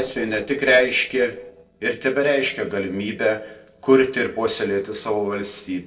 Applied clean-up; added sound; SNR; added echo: neural separator model SepFormer DNS4.